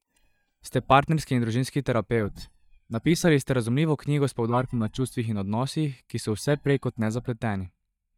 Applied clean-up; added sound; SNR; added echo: neural mask model DeepFilterNet 3.